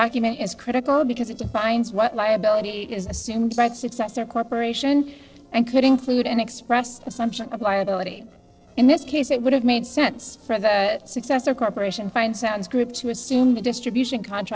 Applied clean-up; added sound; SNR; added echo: neural separator model SepFormer DNS4.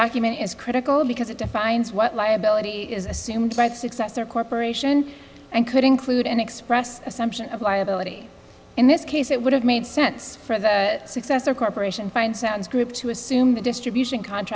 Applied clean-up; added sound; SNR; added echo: none; none; none; none.